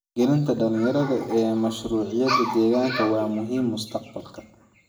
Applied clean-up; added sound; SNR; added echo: none; none; none; reverberation time 0.6 s.